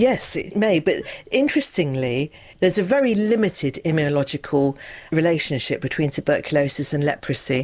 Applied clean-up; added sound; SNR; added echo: none; none; none; none.